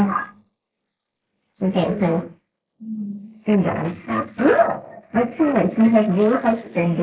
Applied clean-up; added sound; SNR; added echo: neural mask model Resemble Enhance denoiser.